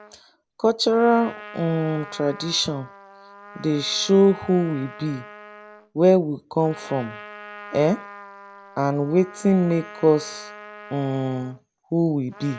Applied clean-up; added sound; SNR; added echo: none; Trumpet; 18 dB; none.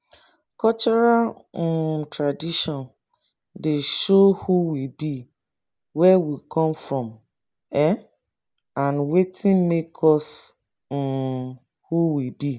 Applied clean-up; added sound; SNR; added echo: none; none; none; none.